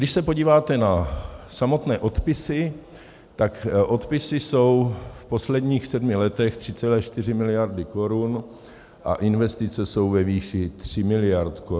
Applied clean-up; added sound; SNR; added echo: none; none; none; none.